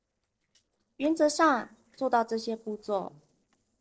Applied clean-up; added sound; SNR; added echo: neural separator model SepFormer DNS4.